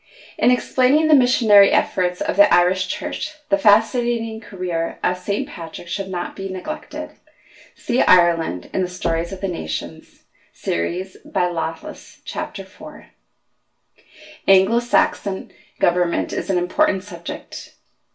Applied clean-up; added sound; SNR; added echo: none; Knock; 14 dB; reverberation time 0.2 s.